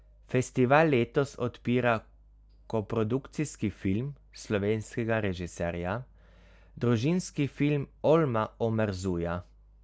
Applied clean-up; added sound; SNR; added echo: none; none; none; none.